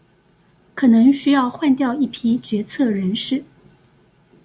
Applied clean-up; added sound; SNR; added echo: none; none; none; none.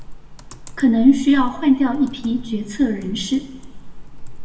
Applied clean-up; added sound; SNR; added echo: none; Computer keyboard; 11 dB; reverberation time 0.8 s.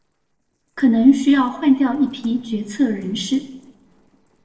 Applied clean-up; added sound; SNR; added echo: neural separator model SepFormer DNS4.